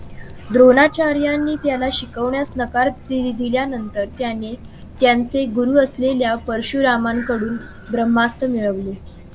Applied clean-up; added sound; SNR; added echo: none; Bus + Typing; 18 dB; none.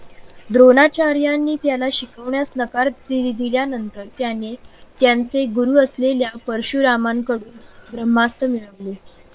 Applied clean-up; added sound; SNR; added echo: neural separator model SepFormer WHAM!.